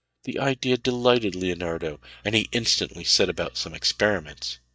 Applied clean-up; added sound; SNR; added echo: neural mask model DeepFilterNet 3.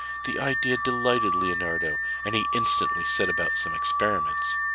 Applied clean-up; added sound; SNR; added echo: none; Alarm / Car; -3 dB; none.